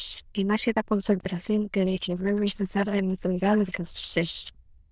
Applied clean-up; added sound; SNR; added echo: neural diffusion model UNIVERSE++.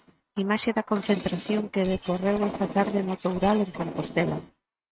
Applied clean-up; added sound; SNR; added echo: neural mask model RNNoise.